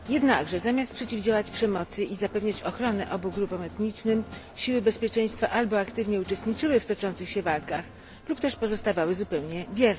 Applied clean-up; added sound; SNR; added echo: none; Crowd + Guitar; 16 dB; none.